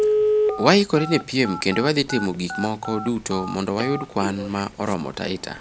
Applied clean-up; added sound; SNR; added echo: none; Telephone; 4 dB; none.